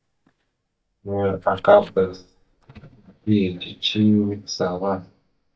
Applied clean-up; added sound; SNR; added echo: neural mask model DeepFilterNet 3.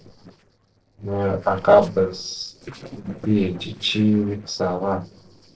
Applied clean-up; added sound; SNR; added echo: neural separator model SepFormer DNS4.